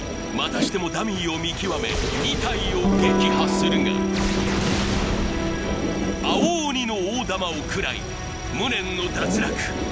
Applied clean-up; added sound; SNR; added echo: none; Electric guitar / Strum + Zipper (clothing); 2 dB; none.